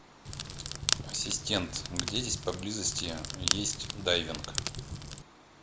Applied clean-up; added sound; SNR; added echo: none; Crackle; 1 dB; none.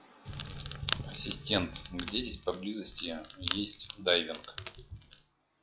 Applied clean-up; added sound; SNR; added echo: classical method log-MMSE.